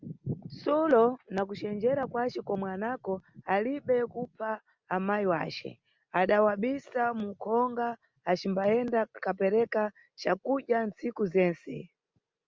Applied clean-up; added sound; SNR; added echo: none; none; none; none.